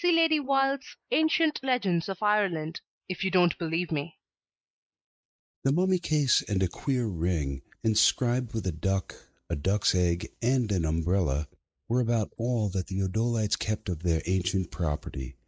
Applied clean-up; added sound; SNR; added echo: neural mask model Resemble Enhance denoiser.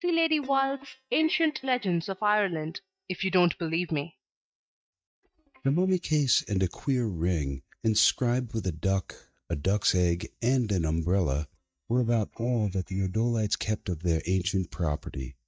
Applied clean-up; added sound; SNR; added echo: neural mask model DeepFilterNet 3.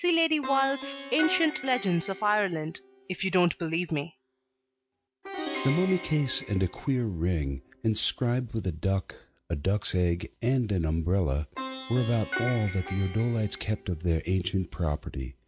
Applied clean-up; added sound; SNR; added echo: none; Plucked string instrument; 12 dB; none.